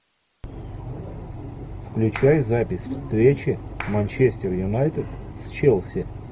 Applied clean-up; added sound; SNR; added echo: none; Clapping; 17 dB; none.